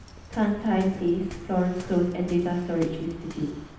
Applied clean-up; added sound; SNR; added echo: none; Waves, surf; 16 dB; reverberation time 0.9 s.